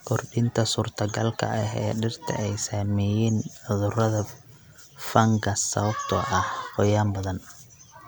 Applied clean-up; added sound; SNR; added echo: none; none; none; none.